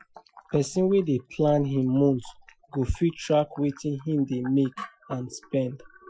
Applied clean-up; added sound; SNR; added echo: classical method Wiener filter.